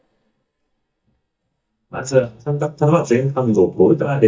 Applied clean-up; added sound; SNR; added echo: neural mask model DeepFilterNet 3.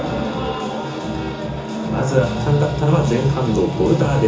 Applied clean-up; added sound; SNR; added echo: none; Wind instrument, woodwind instrument; 19 dB; reverberation time 0.7 s.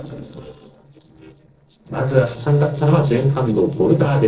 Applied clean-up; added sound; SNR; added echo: neural separator model SepFormer DNS4.